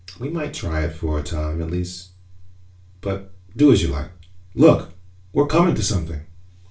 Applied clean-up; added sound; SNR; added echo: none; none; none; reverberation time 0.3 s.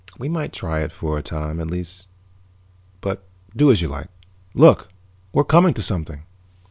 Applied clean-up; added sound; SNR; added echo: none; none; none; none.